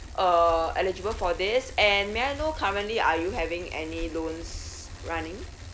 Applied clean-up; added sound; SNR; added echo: none; Bicycle; 12 dB; none.